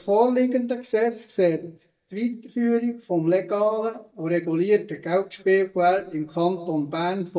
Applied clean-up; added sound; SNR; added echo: neural mask model DeepFilterNet 3.